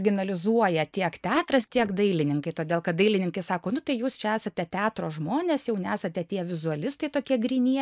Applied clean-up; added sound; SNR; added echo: neural mask model Resemble Enhance denoiser.